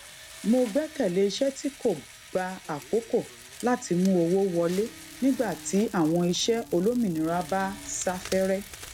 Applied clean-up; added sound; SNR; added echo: none; Crackle + Engine / Drill; 17 dB; none.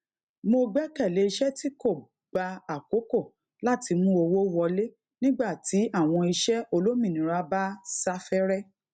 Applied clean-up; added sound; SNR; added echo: none; none; none; none.